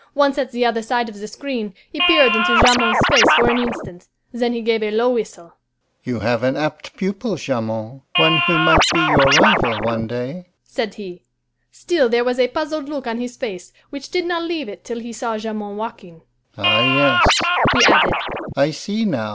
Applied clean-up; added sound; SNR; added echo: none; Scratching (performance technique); -5 dB; none.